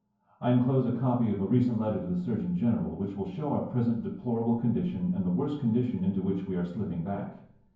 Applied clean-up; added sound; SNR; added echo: none; none; none; reverberation time 0.9 s.